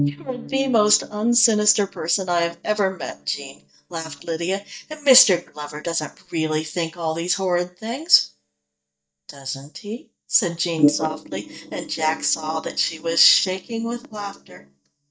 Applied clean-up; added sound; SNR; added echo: neural mask model DeepFilterNet 3.